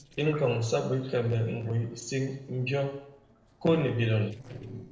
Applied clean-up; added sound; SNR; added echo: neural separator model SepFormer DNS4.